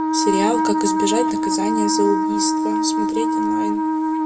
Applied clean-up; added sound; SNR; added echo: none; Wind instrument, woodwind instrument; -4 dB; reverberation time 1.0 s.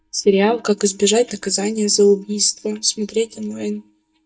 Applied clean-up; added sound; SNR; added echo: neural mask model DeepFilterNet 3.